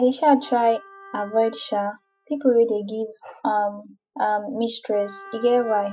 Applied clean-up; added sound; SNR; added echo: classical method spectral subtraction.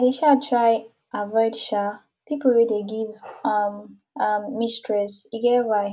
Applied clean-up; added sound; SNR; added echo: none; none; none; none.